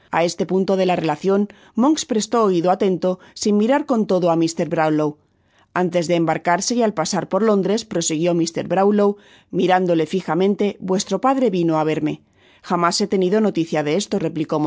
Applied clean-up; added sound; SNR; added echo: none; none; none; none.